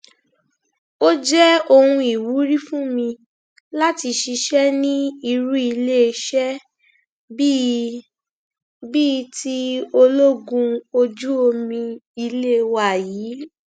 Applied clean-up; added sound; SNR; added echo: none; none; none; none.